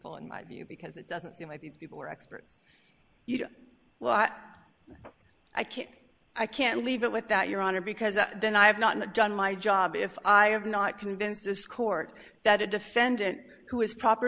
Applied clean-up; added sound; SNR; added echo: none; none; none; none.